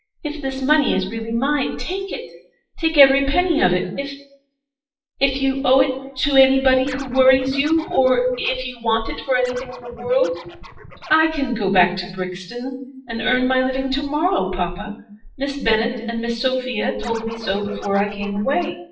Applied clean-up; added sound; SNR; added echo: classical method WPE with log-MMSE.